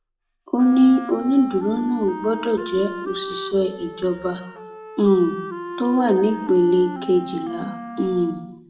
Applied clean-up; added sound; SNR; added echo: none; Wind instrument, woodwind instrument; 12 dB; reverberation time 0.7 s.